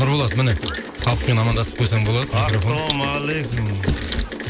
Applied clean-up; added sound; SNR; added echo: none; Rain; 10 dB; none.